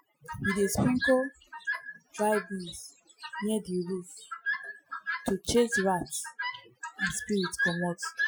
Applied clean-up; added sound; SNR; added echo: classical method Wiener filter.